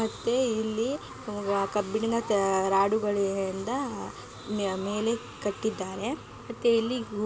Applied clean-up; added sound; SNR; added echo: none; none; none; none.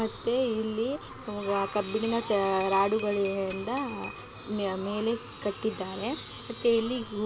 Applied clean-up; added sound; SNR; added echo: none; Wind chime + Bell; 5 dB; none.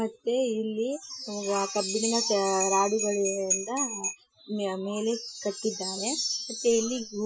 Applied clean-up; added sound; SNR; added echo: classical method Wiener filter.